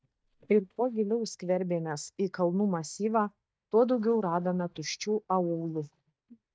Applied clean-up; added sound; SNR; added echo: neural mask model DeepFilterNet 3.